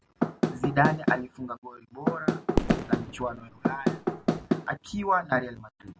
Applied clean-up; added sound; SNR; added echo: none; Knock / Wood + Fireworks; -3 dB; none.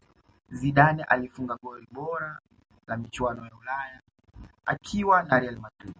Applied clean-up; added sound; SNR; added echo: none; none; none; none.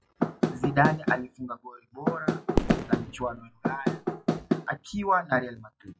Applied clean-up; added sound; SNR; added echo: classical method log-MMSE.